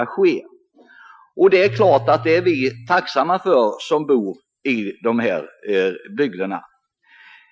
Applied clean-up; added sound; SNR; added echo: classical method Wiener filter.